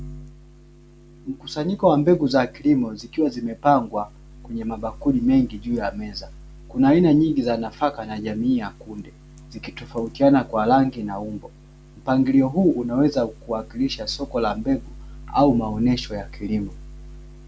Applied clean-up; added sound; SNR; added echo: none; none; none; none.